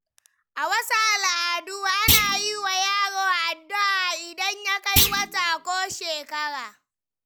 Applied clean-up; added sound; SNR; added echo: none; Thump, thud; 1 dB; none.